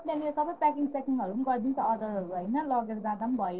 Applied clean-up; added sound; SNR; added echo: neural separator model SepFormer DNS4.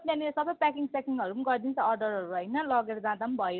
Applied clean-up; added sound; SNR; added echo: none; none; none; none.